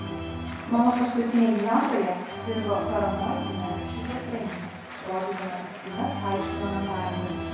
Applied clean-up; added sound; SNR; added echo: none; Organ; 7 dB; reverberation time 1.0 s.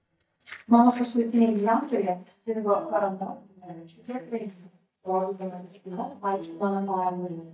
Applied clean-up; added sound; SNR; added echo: neural mask model DeepFilterNet 3.